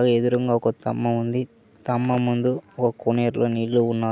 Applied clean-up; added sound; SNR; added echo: none; none; none; none.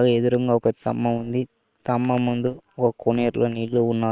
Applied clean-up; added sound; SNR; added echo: neural separator model SepFormer WHAM!.